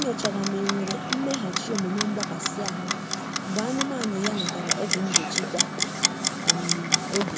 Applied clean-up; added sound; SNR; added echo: none; Clock; -3 dB; none.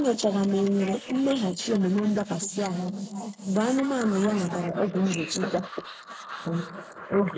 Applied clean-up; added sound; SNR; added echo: neural mask model Resemble Enhance denoiser.